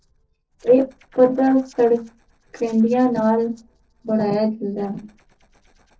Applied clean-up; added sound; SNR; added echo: neural separator model SepFormer DNS4.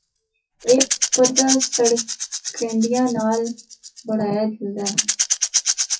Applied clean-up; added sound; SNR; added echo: classical method WPE with log-MMSE.